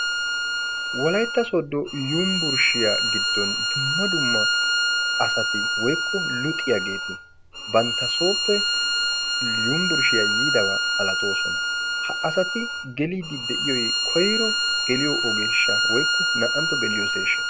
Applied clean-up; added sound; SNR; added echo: none; Bowed string instrument; -3 dB; none.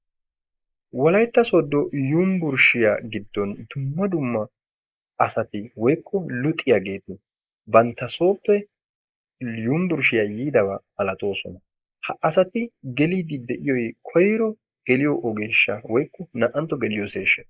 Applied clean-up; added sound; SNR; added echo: neural mask model Resemble Enhance denoiser.